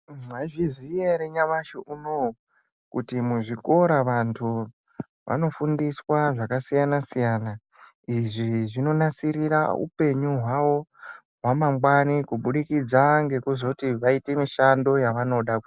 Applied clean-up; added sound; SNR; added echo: none; none; none; none.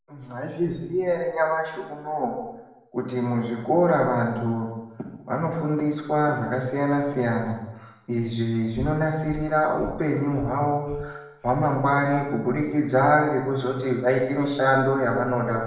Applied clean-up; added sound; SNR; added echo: none; Breathing; 16 dB; reverberation time 0.9 s.